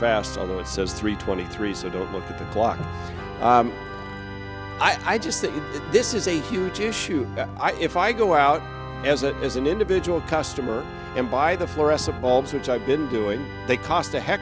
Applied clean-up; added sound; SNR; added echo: none; Organ; 10 dB; none.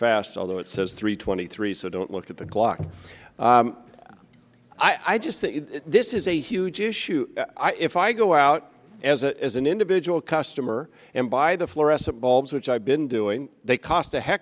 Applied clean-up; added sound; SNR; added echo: none; none; none; none.